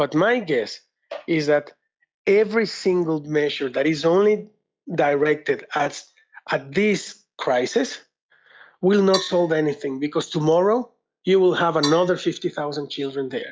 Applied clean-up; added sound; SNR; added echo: classical method log-MMSE.